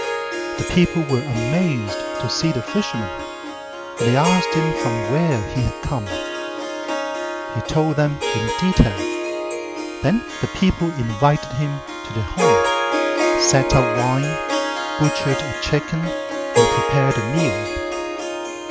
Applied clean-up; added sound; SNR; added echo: none; Harp; 2 dB; none.